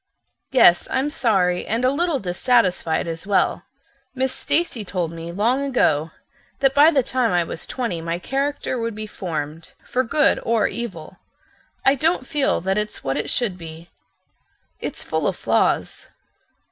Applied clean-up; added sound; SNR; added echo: none; none; none; none.